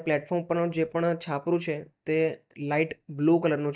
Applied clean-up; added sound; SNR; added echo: neural mask model DeepFilterNet 3.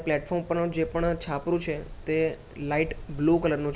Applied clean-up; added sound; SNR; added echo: none; Wind; 14 dB; none.